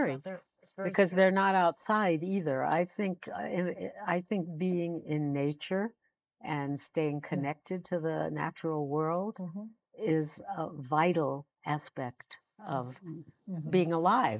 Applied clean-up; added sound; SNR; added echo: neural mask model Resemble Enhance denoiser.